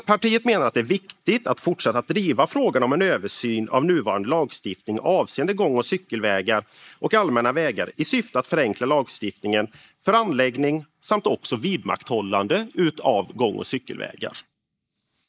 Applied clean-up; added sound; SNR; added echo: neural mask model Resemble Enhance denoiser.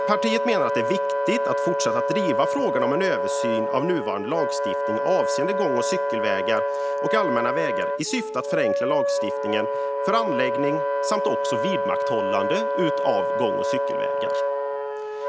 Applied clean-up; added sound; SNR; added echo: none; Wind instrument, woodwind instrument; -2 dB; none.